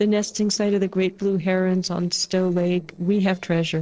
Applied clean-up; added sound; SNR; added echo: neural separator model SepFormer DNS4.